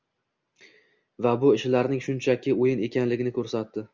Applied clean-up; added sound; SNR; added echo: none; none; none; none.